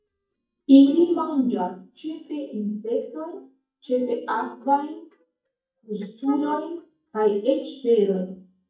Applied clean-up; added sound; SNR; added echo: neural mask model DeepFilterNet 3.